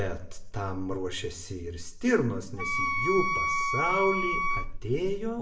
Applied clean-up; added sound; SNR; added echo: none; Wind instrument, woodwind instrument; 0 dB; reverberation time 0.5 s.